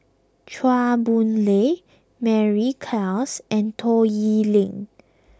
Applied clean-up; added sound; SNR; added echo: none; none; none; none.